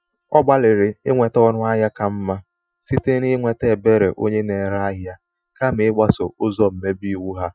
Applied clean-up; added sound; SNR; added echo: classical method Wiener filter.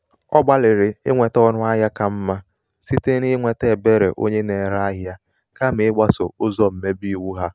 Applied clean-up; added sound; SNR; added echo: none; none; none; none.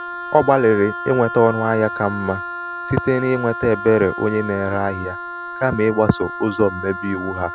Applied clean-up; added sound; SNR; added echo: none; Wind instrument, woodwind instrument; 10 dB; none.